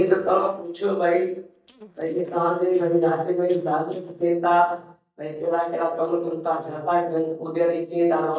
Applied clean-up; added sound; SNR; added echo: neural mask model DeepFilterNet 3.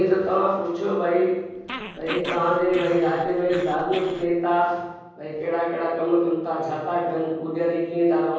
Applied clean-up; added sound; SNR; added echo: none; Growling; 12 dB; reverberation time 1.3 s.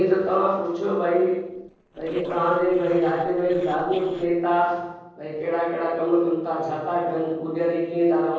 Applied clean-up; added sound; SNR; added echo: neural separator model SepFormer DNS4.